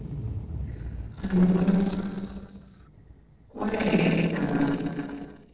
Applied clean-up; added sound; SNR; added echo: neural separator model SepFormer DNS4.